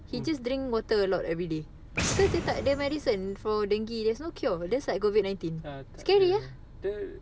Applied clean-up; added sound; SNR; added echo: none; Boom; 9 dB; none.